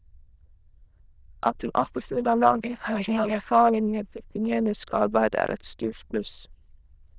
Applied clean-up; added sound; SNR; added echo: neural diffusion model UNIVERSE++.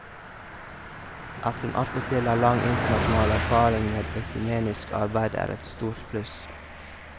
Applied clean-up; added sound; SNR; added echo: none; Car passing by; 4 dB; none.